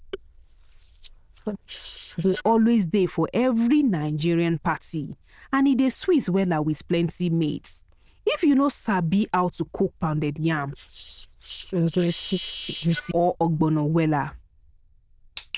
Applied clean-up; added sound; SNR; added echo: neural diffusion model UNIVERSE++.